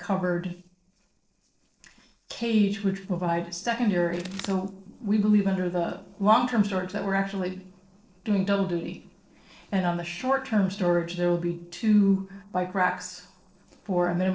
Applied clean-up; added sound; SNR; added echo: neural separator model SepFormer DNS4.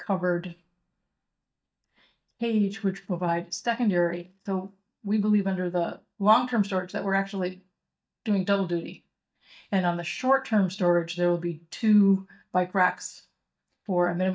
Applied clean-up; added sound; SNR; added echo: neural mask model DeepFilterNet 3.